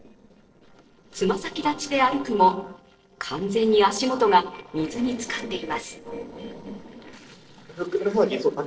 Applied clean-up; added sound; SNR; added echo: neural separator model SepFormer DNS4.